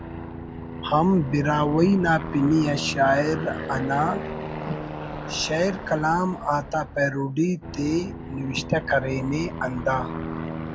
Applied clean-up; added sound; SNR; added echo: none; Aircraft; 9 dB; none.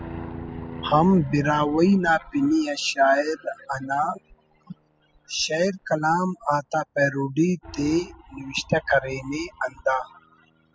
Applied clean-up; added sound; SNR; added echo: classical method spectral subtraction.